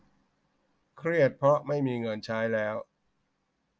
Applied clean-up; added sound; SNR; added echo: none; none; none; none.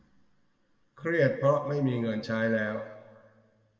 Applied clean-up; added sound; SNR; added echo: none; none; none; reverberation time 1.3 s.